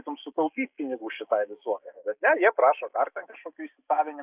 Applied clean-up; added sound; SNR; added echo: neural mask model Resemble Enhance denoiser.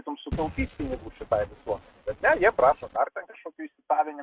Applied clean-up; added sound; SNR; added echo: neural mask model RNNoise.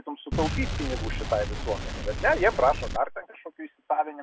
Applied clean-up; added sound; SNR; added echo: none; Explosion; 3 dB; none.